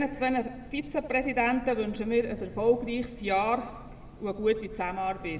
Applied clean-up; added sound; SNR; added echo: none; Train; 16 dB; reverberation time 1.4 s.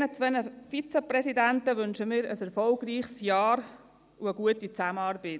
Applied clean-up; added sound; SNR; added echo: none; none; none; none.